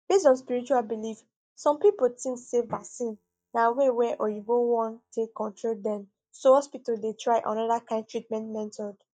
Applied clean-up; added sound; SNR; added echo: neural mask model DeepFilterNet 3.